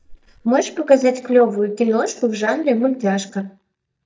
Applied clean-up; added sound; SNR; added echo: neural mask model DeepFilterNet 3.